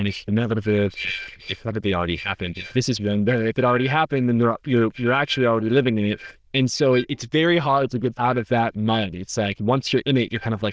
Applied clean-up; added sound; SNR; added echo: neural diffusion model UNIVERSE++.